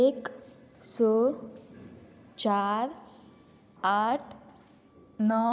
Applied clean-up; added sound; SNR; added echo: none; none; none; none.